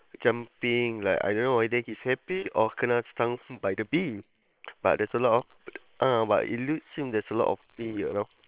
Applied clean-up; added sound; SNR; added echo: neural separator model SepFormer WHAM!.